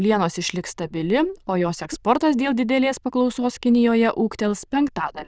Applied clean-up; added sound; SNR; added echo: neural diffusion model UNIVERSE++.